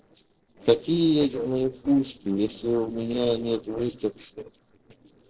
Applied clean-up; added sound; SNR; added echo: neural separator model SepFormer DNS4.